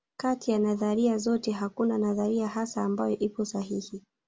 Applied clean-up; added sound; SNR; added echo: none; none; none; none.